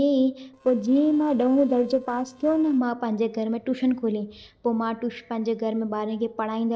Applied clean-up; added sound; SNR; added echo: neural separator model SepFormer DNS4.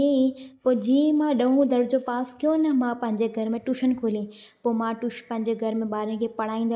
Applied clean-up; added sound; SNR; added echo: neural mask model Resemble Enhance denoiser.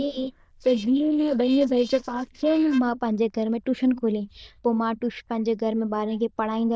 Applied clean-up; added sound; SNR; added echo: neural diffusion model UNIVERSE++.